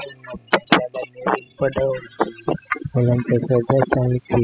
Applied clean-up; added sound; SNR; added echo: classical method spectral subtraction.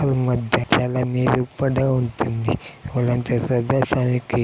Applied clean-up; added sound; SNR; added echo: none; none; none; none.